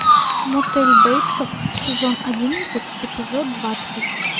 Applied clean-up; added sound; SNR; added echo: none; Chirp, tweet; -5 dB; none.